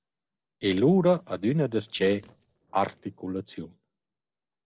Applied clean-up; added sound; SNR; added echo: neural separator model SepFormer DNS4.